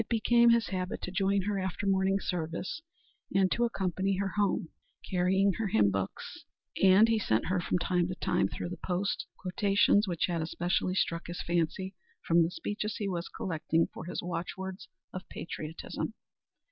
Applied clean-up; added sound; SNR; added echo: none; none; none; none.